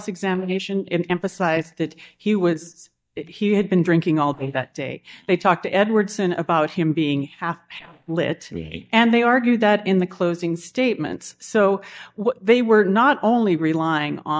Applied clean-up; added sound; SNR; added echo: neural mask model DeepFilterNet 3.